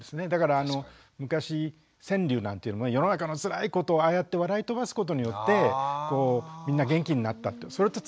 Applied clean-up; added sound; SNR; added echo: none; none; none; none.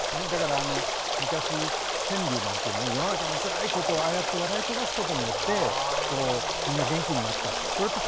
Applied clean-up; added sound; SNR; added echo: none; Stream; -3 dB; none.